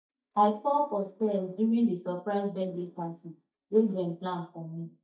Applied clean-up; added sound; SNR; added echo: neural mask model DeepFilterNet 3.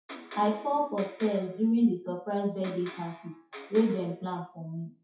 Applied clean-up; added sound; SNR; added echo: classical method WPE with log-MMSE.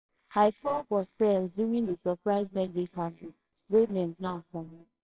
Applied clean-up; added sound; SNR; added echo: neural separator model SepFormer WHAMR!.